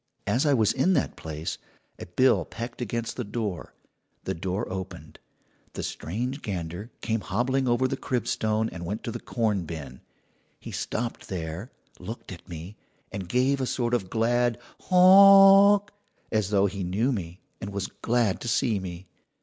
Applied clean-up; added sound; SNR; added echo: none; none; none; none.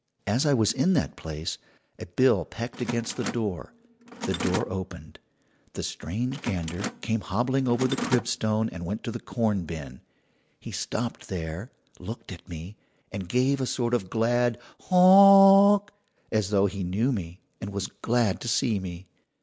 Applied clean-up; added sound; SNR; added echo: none; Mechanisms; 11 dB; none.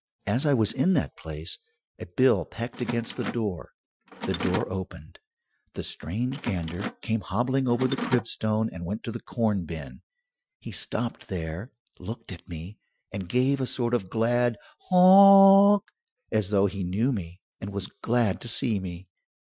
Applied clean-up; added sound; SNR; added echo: classical method Wiener filter.